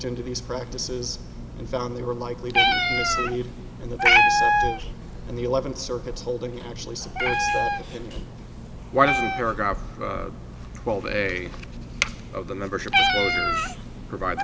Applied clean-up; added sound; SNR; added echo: none; Meow; -3 dB; none.